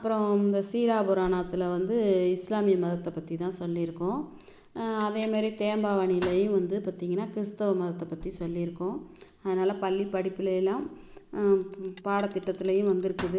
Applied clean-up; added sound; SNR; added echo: none; Bell; 10 dB; none.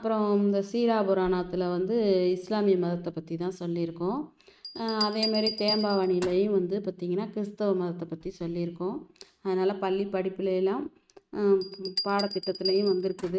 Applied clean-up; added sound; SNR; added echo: neural mask model RNNoise.